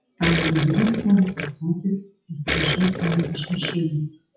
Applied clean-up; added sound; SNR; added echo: classical method WPE with log-MMSE.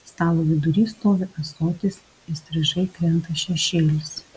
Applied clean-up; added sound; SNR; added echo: none; none; none; none.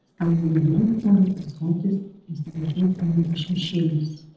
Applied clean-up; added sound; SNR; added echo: neural separator model SepFormer DNS4.